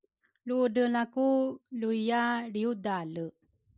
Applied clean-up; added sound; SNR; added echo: neural mask model Resemble Enhance denoiser.